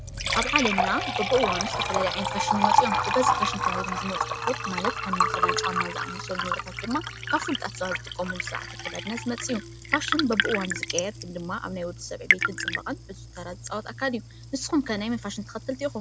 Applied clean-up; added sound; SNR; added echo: none; Liquid; -2 dB; none.